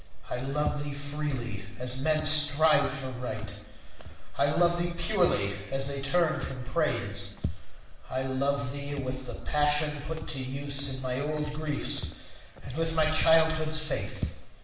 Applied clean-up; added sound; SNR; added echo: none; Walk, footsteps; 14 dB; reverberation time 0.9 s.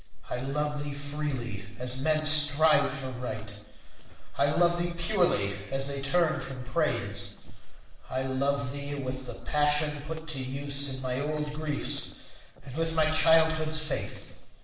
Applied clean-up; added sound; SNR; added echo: neural separator model SepFormer DNS4.